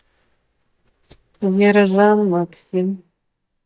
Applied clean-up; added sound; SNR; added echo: neural mask model DeepFilterNet 3.